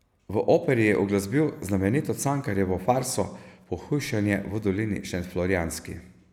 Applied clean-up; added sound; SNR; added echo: none; none; none; none.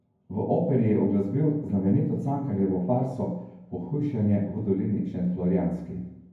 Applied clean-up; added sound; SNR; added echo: none; none; none; reverberation time 0.9 s.